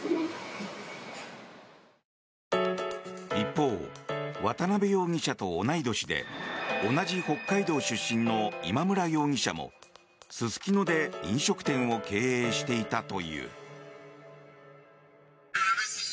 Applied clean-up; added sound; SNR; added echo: none; none; none; none.